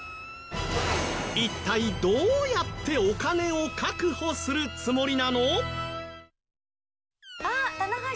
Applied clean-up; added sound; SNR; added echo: none; Squeak; 16 dB; none.